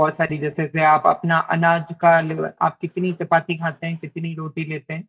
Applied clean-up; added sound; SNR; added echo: neural mask model DeepFilterNet 3.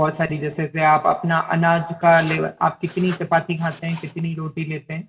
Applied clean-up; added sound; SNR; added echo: none; Writing; 20 dB; reverberation time 0.2 s.